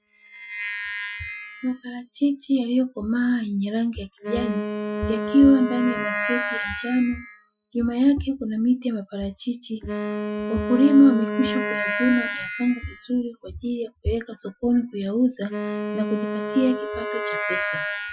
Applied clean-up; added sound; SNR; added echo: classical method Wiener filter.